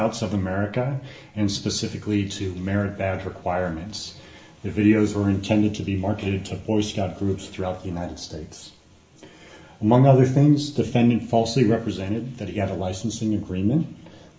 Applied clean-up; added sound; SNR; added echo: none; none; none; reverberation time 0.7 s.